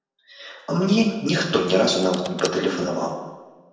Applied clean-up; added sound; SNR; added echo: none; Car; 19 dB; reverberation time 1.0 s.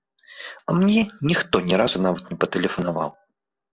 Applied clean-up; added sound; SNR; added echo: none; none; none; none.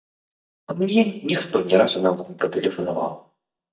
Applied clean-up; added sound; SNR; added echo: neural mask model DeepFilterNet 3.